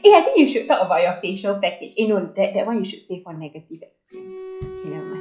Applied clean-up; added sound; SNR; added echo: classical method log-MMSE.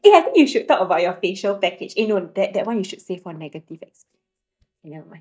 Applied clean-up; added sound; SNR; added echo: neural mask model DeepFilterNet 3.